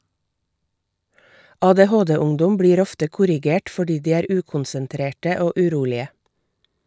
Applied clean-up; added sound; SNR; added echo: none; none; none; none.